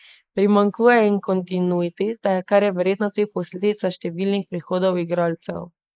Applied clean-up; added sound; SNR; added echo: neural mask model Resemble Enhance denoiser.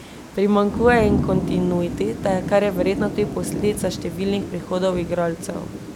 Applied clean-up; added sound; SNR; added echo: none; Thunder / Rain; 6 dB; none.